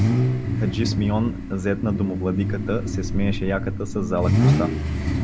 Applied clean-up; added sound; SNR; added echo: none; Idling / Accelerating, revving, vroom / Car; -3 dB; none.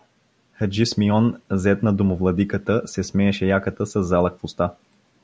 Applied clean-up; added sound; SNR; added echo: none; none; none; none.